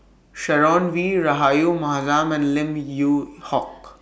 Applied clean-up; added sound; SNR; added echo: none; none; none; none.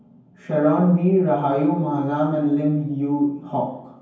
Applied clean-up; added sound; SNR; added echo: none; none; none; reverberation time 0.9 s.